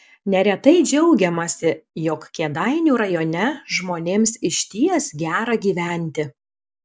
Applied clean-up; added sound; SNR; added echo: none; none; none; none.